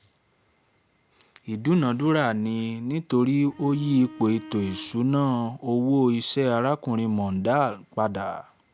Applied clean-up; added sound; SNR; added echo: none; Bowed string instrument; 18 dB; none.